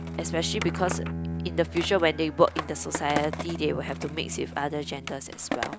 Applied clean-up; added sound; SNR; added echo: none; Bowed string instrument + Skateboard; 5 dB; none.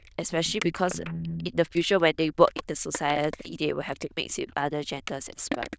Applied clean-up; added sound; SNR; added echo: neural diffusion model UNIVERSE++.